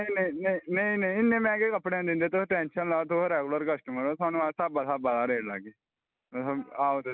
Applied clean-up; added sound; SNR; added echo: none; none; none; none.